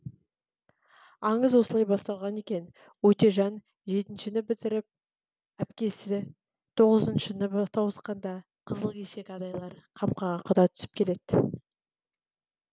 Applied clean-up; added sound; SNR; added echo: none; none; none; none.